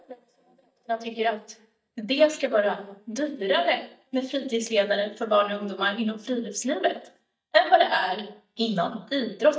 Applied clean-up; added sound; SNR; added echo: neural mask model DeepFilterNet 3.